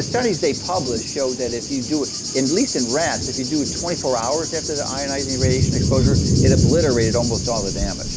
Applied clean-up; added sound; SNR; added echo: none; Thunder / Cricket; -1 dB; none.